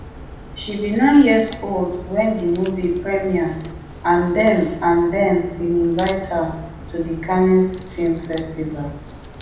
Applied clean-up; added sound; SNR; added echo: none; Crack; 15 dB; reverberation time 0.8 s.